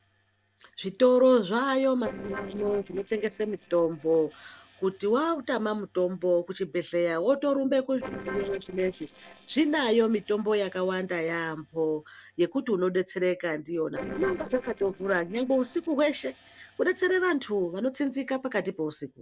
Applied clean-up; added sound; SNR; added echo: neural separator model SepFormer DNS4.